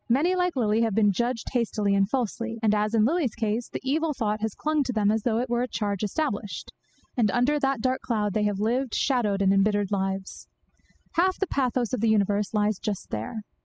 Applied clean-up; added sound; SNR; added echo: classical method spectral subtraction.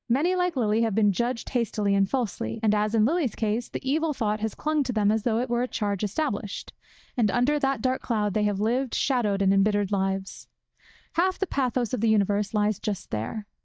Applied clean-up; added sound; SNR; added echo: neural mask model DeepFilterNet 3.